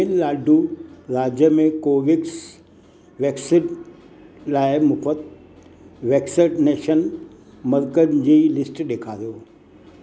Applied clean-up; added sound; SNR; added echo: none; none; none; none.